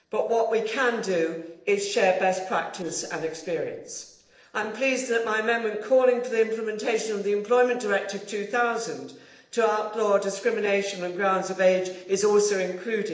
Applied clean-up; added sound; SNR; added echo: neural separator model SepFormer DNS4.